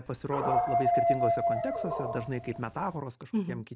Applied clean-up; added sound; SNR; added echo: none; Dog; -5 dB; none.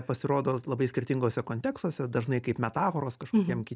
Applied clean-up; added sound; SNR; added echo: none; none; none; none.